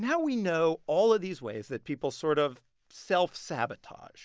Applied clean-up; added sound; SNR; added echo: none; none; none; none.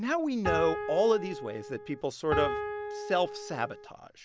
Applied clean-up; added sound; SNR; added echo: none; Piano; 4 dB; none.